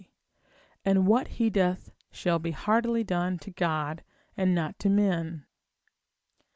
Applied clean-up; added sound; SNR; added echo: none; none; none; none.